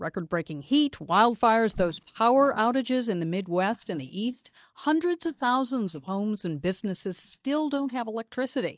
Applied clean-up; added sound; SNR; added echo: neural mask model DeepFilterNet 3.